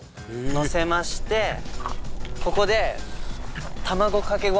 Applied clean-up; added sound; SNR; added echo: none; Tick-tock; 1 dB; none.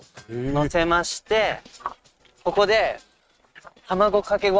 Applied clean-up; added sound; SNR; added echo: neural mask model RNNoise.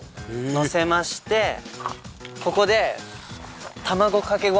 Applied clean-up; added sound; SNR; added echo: none; none; none; none.